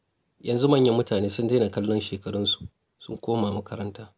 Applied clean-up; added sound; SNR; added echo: none; none; none; none.